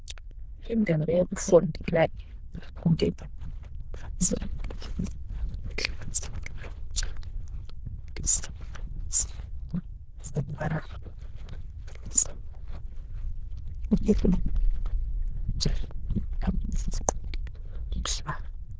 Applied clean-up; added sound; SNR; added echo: neural diffusion model UNIVERSE++.